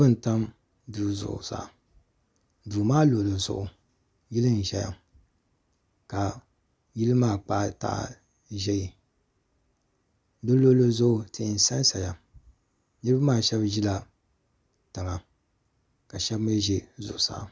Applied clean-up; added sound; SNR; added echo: none; none; none; none.